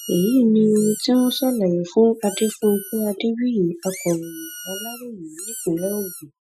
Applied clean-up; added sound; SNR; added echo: classical method Wiener filter.